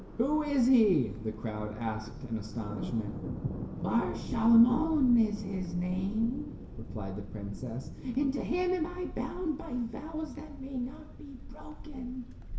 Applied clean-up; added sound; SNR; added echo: none; Thunder; 11 dB; reverberation time 1.6 s.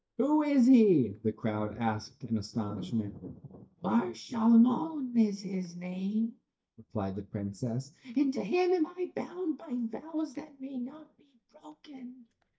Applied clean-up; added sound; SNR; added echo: neural mask model DeepFilterNet 3.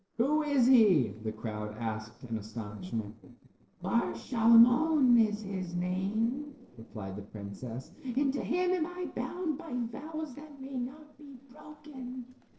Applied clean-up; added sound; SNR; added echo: neural separator model SepFormer DNS4.